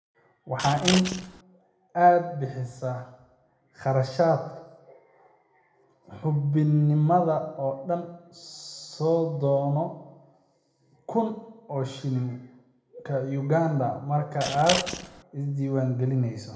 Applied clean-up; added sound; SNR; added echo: none; Scissors; 4 dB; reverberation time 0.8 s.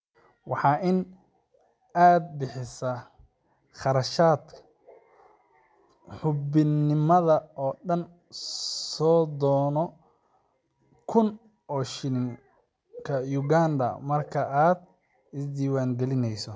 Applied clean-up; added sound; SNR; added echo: none; none; none; none.